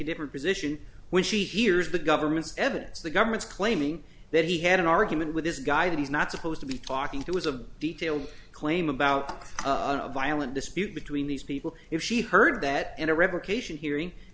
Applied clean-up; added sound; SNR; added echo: none; none; none; none.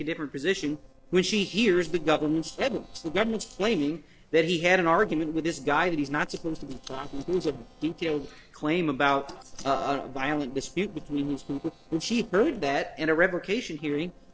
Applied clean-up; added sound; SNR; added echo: neural separator model SepFormer DNS4.